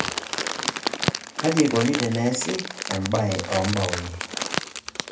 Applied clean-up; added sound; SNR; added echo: none; Crumpling, crinkling; 3 dB; reverberation time 0.3 s.